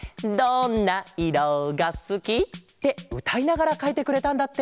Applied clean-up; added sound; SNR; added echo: none; Drum kit; 18 dB; none.